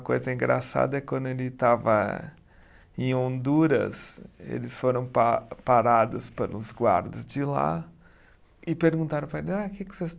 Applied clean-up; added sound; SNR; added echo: none; none; none; none.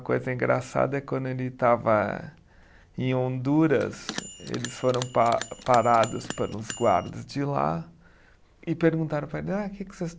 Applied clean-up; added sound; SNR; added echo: none; Bell; 13 dB; none.